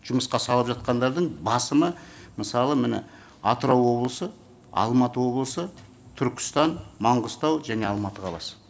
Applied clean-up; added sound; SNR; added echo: none; none; none; reverberation time 2.2 s.